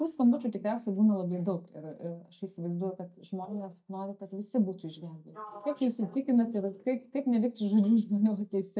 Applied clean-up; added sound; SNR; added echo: neural mask model DeepFilterNet 3.